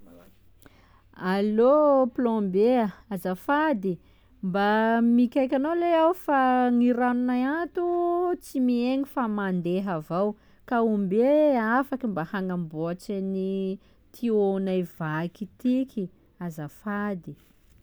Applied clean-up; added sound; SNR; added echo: none; none; none; none.